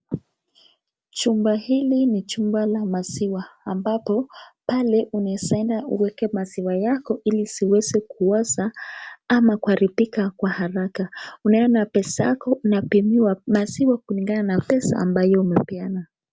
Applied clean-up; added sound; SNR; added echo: none; none; none; none.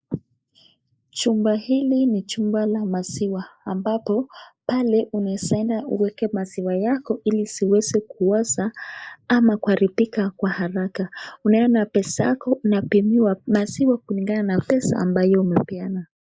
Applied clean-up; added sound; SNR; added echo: neural mask model Resemble Enhance denoiser.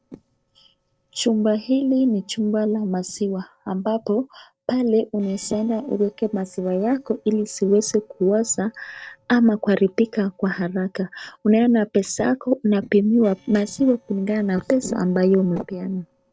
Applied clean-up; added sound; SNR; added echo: neural separator model SepFormer DNS4.